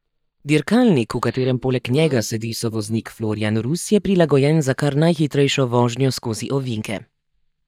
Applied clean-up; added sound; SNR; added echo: neural mask model DeepFilterNet 3.